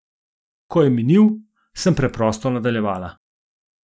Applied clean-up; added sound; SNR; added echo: none; none; none; none.